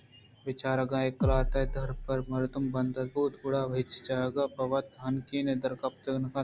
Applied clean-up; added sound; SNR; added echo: none; Bass drum; 2 dB; none.